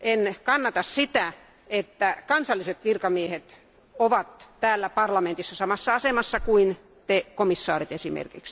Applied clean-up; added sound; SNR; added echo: none; none; none; none.